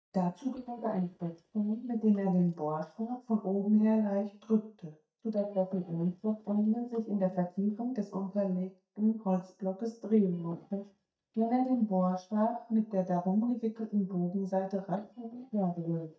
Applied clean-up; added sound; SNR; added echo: neural mask model DeepFilterNet 3.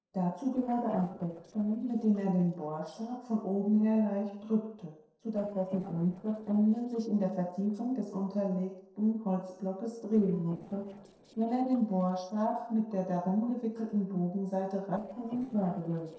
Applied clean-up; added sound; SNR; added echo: neural separator model SepFormer DNS4.